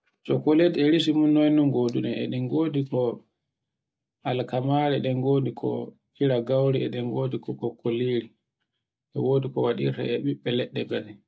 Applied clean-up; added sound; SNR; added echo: none; none; none; none.